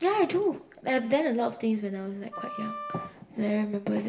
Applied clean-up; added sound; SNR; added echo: none; Wind instrument, woodwind instrument; 11 dB; reverberation time 1.1 s.